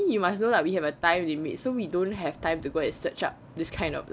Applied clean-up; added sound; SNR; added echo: none; none; none; none.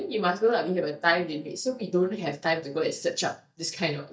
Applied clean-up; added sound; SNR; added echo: neural mask model DeepFilterNet 3.